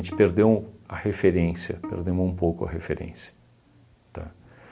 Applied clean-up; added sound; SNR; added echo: none; Bowed string instrument; 19 dB; none.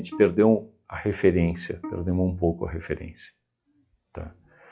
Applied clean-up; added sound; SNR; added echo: classical method log-MMSE.